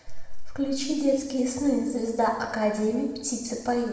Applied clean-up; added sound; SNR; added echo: none; none; none; reverberation time 1.1 s.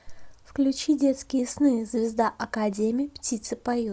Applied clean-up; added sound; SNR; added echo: none; none; none; none.